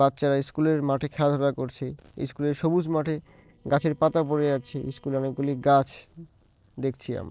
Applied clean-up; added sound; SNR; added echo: neural separator model SepFormer DNS4.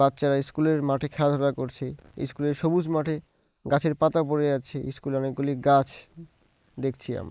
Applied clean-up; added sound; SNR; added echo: neural mask model Resemble Enhance denoiser.